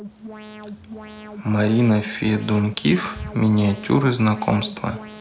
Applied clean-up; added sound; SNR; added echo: none; Alarm; 16 dB; none.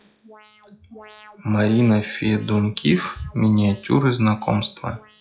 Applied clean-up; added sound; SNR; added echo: classical method log-MMSE.